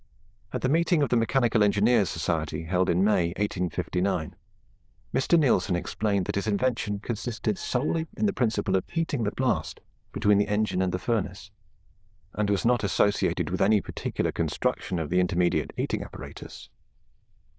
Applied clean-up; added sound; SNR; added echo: neural diffusion model UNIVERSE++.